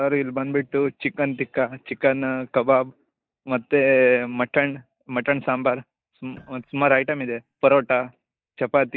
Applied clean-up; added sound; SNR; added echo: neural mask model DeepFilterNet 3.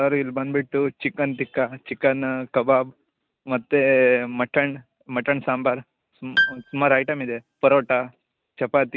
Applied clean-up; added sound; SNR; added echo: neural mask model RNNoise.